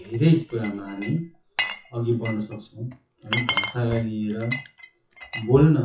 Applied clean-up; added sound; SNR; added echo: classical method WPE with log-MMSE.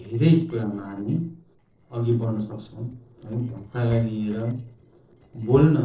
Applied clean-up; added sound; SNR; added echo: neural separator model SepFormer DNS4.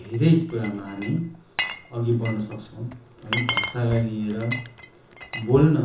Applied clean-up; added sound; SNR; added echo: none; Glass; 10 dB; reverberation time 0.6 s.